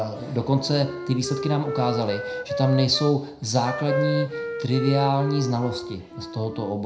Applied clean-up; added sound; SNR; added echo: none; Wind instrument, woodwind instrument; 7 dB; reverberation time 0.5 s.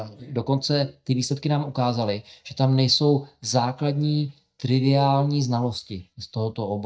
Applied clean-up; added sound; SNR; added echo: neural mask model DeepFilterNet 3.